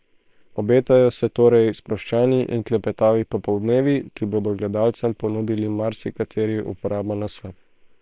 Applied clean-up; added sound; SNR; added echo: neural separator model SepFormer WHAM!.